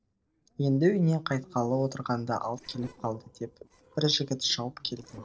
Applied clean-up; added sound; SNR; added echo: neural separator model SepFormer DNS4.